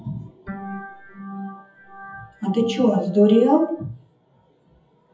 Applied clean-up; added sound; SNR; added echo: classical method WPE with log-MMSE.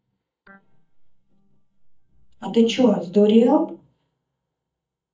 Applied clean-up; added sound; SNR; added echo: neural mask model DeepFilterNet 3.